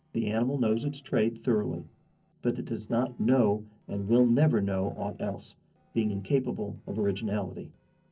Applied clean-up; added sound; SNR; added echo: neural separator model SepFormer DNS4.